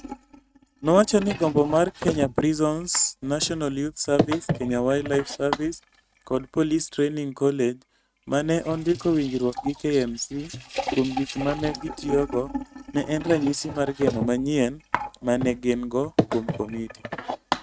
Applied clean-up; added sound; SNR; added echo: neural mask model RNNoise.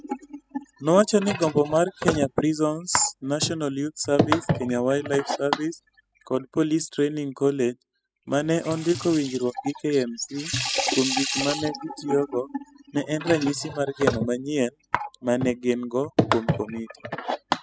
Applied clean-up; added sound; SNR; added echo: classical method spectral subtraction.